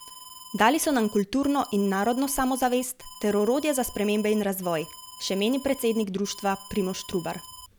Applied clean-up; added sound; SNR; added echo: none; Alarm; 19 dB; none.